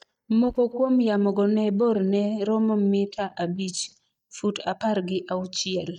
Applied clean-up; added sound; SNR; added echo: neural mask model DeepFilterNet 3.